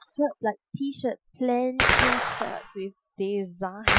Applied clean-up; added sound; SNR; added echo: classical method Wiener filter.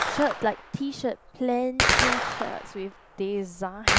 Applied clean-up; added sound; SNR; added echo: none; Gunshot, gunfire; -1 dB; none.